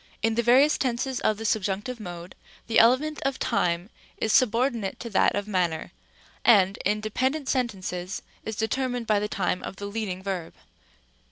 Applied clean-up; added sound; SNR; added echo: none; none; none; none.